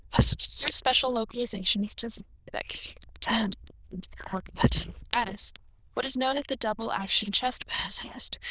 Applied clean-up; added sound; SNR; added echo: neural diffusion model UNIVERSE++.